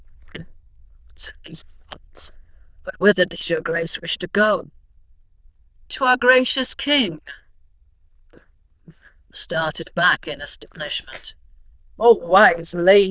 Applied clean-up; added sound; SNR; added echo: neural diffusion model UNIVERSE++.